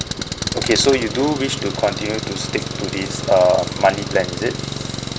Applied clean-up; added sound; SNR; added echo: none; Engine; 6 dB; none.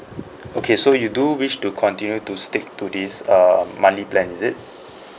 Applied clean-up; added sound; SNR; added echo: none; none; none; none.